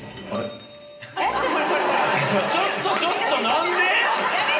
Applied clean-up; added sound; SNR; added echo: none; Brass instrument; 20 dB; reverberation time 0.5 s.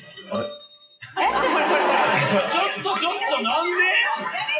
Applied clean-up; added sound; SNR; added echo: classical method WPE with log-MMSE.